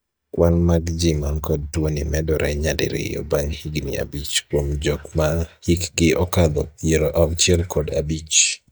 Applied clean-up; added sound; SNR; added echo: neural mask model DeepFilterNet 3.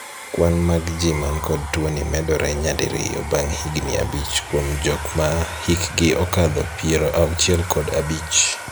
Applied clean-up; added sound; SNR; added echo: none; Domestic sounds, home sounds; 13 dB; none.